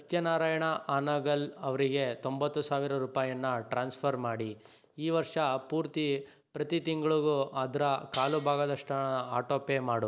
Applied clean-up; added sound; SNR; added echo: none; Cutlery, silverware; 7 dB; none.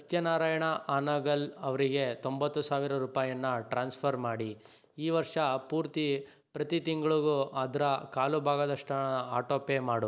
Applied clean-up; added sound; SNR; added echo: none; none; none; none.